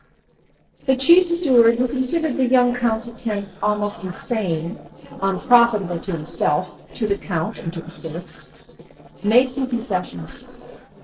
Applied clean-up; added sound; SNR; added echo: neural separator model SepFormer DNS4.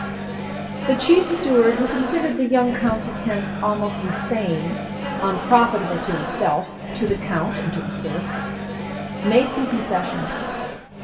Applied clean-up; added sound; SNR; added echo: none; Microwave oven; 6 dB; reverberation time 2.1 s.